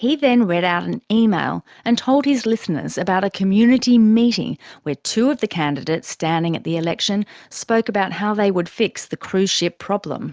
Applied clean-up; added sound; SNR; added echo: none; none; none; none.